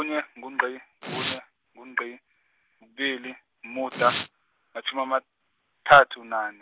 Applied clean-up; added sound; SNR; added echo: none; Domestic sounds, home sounds; 13 dB; none.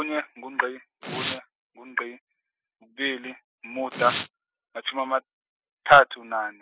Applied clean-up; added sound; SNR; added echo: classical method spectral subtraction.